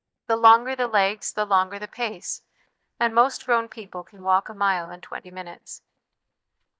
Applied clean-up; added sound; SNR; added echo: neural mask model DeepFilterNet 3.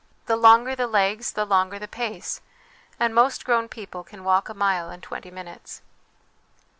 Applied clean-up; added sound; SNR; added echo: none; none; none; none.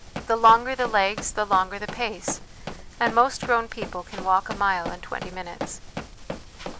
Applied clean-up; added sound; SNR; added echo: none; Run; 11 dB; none.